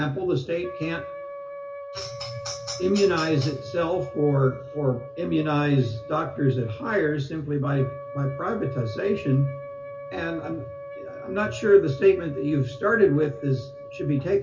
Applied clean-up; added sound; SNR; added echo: none; Wind instrument, woodwind instrument; 14 dB; reverberation time 0.8 s.